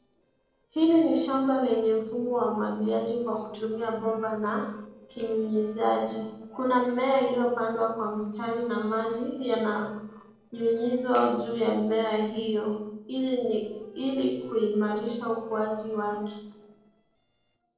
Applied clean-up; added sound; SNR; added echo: neural separator model SepFormer DNS4.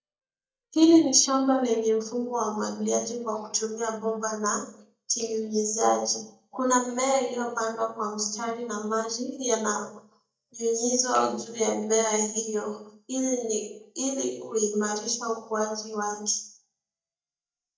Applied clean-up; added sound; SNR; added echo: neural mask model DeepFilterNet 3.